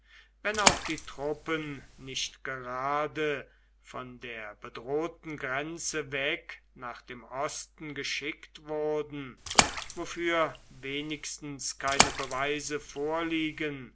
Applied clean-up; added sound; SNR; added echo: none; Splash, splatter; -2 dB; none.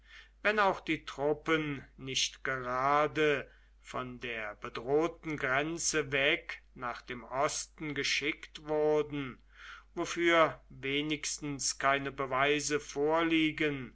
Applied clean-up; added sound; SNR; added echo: none; none; none; none.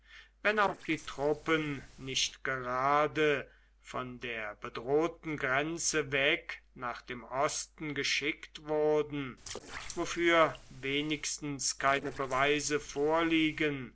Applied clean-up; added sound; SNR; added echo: neural separator model SepFormer DNS4.